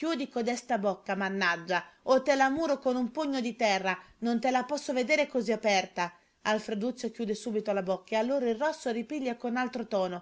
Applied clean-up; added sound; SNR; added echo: none; none; none; none.